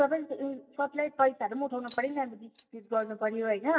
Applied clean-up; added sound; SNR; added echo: neural mask model DeepFilterNet 3.